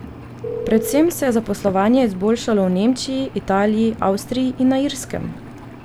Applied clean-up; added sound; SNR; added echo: none; Engine + Telephone; 13 dB; none.